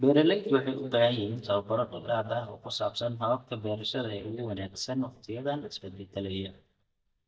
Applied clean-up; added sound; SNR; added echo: neural mask model DeepFilterNet 3.